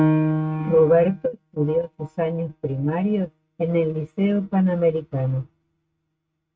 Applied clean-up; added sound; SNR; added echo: neural mask model RNNoise.